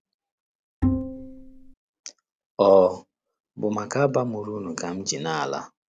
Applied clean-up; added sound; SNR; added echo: none; Bowed string instrument; 1 dB; none.